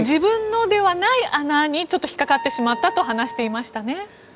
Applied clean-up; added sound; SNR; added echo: none; Wind instrument, woodwind instrument; 15 dB; none.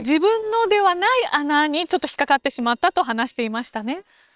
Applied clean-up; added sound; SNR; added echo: neural separator model SepFormer WHAM!.